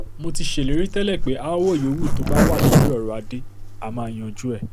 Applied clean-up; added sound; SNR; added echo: none; Zipper (clothing); -3 dB; none.